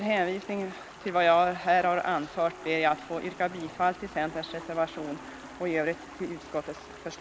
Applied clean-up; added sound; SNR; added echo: none; Stream + Piano; 15 dB; none.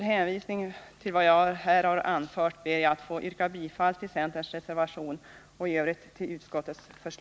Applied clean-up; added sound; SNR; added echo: none; none; none; none.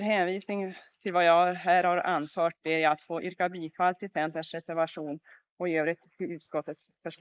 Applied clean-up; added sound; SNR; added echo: neural mask model Resemble Enhance denoiser.